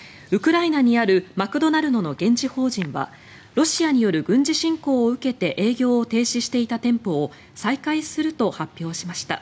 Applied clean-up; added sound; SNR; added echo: none; none; none; none.